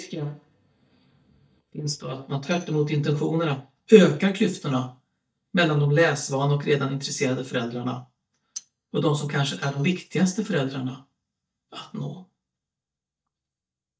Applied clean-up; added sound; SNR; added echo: neural mask model DeepFilterNet 3.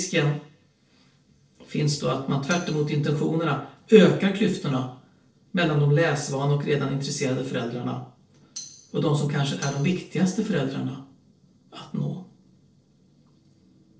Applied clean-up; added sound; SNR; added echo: neural separator model SepFormer DNS4.